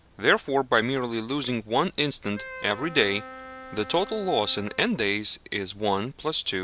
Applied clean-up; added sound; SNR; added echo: none; Wind instrument, woodwind instrument; 15 dB; none.